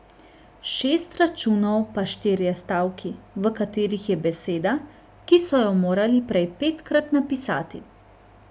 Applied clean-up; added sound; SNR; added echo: none; none; none; none.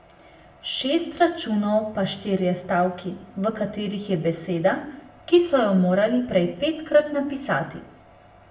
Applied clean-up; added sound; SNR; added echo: none; none; none; reverberation time 0.5 s.